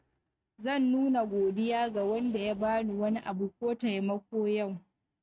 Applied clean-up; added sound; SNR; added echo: neural mask model RNNoise.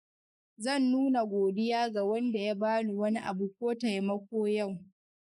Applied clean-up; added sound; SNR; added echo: neural mask model Resemble Enhance denoiser.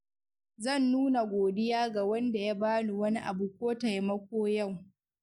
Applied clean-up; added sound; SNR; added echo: none; none; none; none.